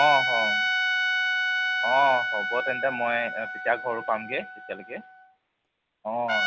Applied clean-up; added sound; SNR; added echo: none; Trumpet; 0 dB; none.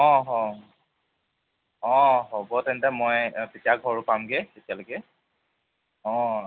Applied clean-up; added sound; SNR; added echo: none; none; none; none.